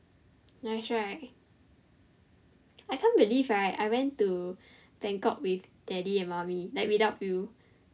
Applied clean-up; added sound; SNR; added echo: none; none; none; none.